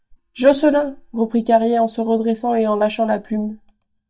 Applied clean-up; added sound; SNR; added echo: neural mask model DeepFilterNet 3.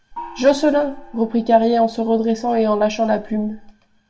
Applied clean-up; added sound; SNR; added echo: none; Gong; 19 dB; reverberation time 0.5 s.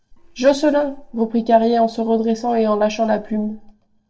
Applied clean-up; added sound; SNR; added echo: neural separator model SepFormer DNS4.